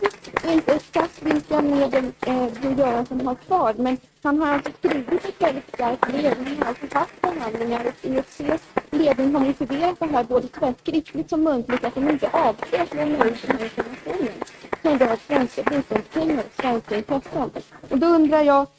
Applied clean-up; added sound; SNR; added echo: neural mask model RNNoise.